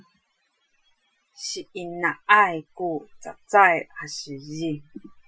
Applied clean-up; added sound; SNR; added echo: classical method Wiener filter.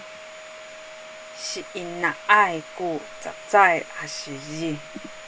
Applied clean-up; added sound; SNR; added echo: none; Domestic sounds, home sounds; 15 dB; none.